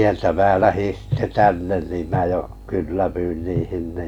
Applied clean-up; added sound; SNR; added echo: none; none; none; none.